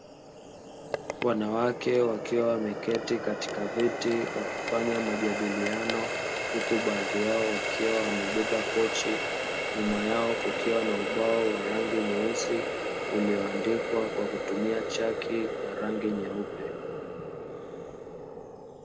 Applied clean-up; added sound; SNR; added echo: none; Water tap, faucet; 2 dB; none.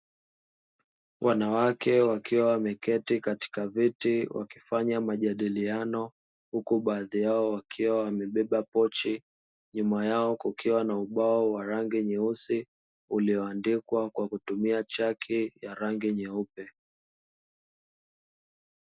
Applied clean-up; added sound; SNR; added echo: none; none; none; none.